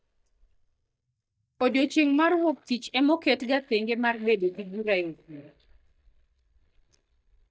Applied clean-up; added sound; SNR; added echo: neural mask model DeepFilterNet 3.